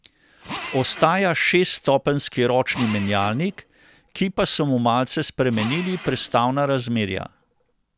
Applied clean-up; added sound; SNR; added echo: none; Drill; 15 dB; none.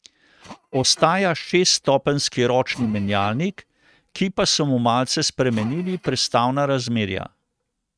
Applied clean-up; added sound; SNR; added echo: neural mask model RNNoise.